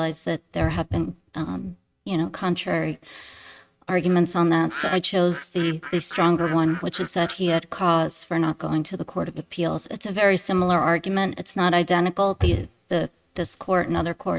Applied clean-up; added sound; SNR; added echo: neural mask model RNNoise.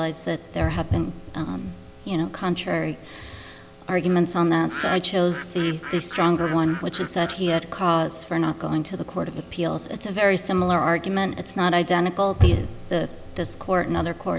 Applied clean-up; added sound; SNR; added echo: none; Bird; 12 dB; none.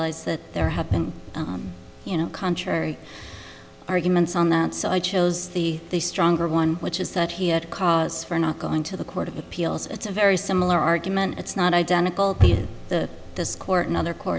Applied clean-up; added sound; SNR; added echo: none; none; none; none.